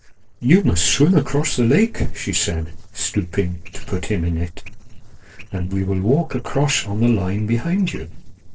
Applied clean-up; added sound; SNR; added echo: neural separator model SepFormer DNS4.